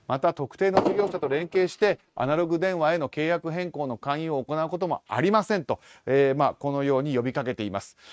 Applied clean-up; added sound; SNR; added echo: neural mask model RNNoise.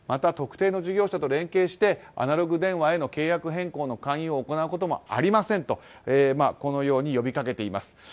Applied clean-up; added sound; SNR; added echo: none; none; none; none.